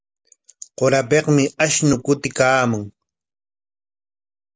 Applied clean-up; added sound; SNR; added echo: none; none; none; none.